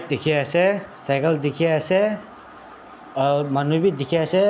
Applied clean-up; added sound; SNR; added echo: none; none; none; none.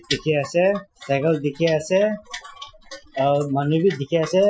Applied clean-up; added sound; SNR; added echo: classical method Wiener filter.